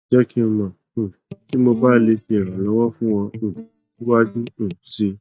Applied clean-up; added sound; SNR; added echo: neural mask model DeepFilterNet 3.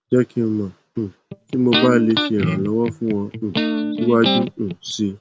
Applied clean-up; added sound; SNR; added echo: none; Electric guitar; 3 dB; none.